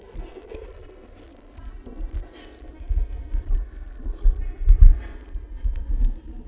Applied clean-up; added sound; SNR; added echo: neural mask model DeepFilterNet 3.